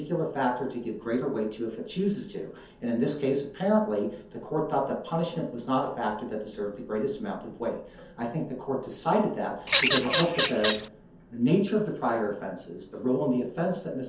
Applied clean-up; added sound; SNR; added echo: none; Bird vocalization, bird call, bird song / Fowl; -5 dB; reverberation time 0.5 s.